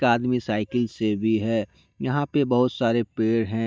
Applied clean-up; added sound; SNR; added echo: neural mask model DeepFilterNet 3.